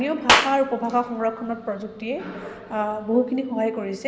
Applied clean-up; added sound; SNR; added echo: none; Clapping; 2 dB; none.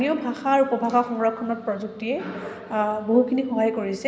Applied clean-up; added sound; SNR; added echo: none; none; none; none.